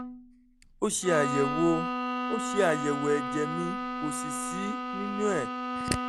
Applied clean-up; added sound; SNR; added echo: none; Bowed string instrument; 2 dB; none.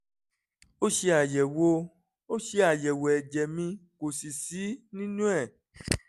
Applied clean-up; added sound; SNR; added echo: none; none; none; none.